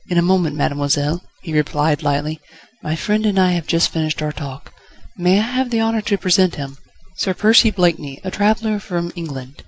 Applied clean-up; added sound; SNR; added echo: none; none; none; none.